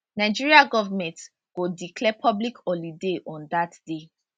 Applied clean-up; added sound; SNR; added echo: none; none; none; none.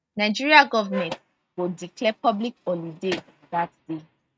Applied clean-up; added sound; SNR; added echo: neural mask model RNNoise.